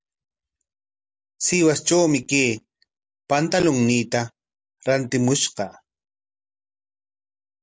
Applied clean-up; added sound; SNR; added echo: none; none; none; none.